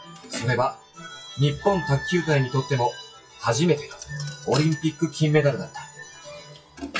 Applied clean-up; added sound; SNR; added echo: classical method WPE with log-MMSE.